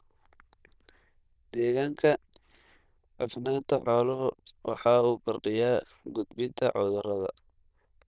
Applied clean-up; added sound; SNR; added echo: neural diffusion model UNIVERSE++.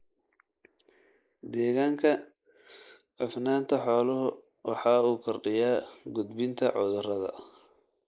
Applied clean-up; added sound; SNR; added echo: neural mask model Resemble Enhance denoiser.